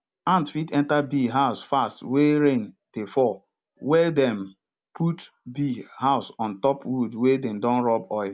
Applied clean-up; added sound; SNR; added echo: none; none; none; none.